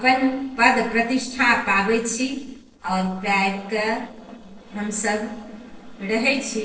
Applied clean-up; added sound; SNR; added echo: neural separator model SepFormer DNS4.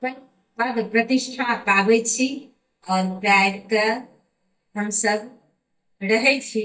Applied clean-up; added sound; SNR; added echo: neural mask model DeepFilterNet 3.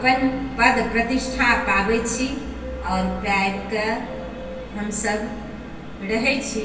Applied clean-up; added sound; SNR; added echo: none; Bird; 15 dB; reverberation time 0.4 s.